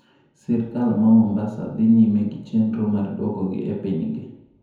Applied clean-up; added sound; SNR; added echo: none; none; none; reverberation time 0.9 s.